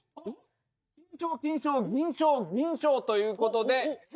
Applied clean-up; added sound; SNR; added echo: neural mask model DeepFilterNet 3.